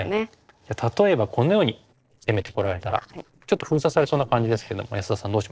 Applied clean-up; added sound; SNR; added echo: neural separator model SepFormer DNS4.